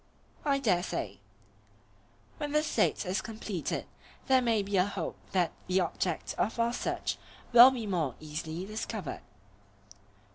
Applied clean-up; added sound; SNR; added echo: none; none; none; none.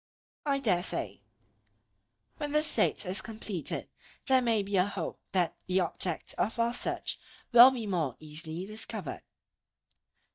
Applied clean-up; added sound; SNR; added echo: neural mask model DeepFilterNet 3.